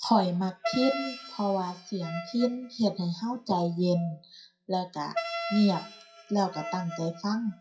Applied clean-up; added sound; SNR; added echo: classical method WPE with log-MMSE.